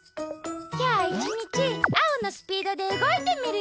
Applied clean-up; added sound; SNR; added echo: none; none; none; none.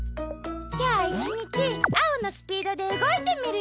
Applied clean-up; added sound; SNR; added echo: none; Bowed string instrument; 15 dB; none.